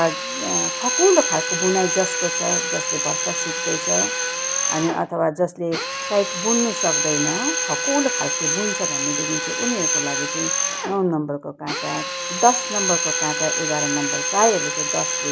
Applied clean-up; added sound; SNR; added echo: none; Drill; 0 dB; none.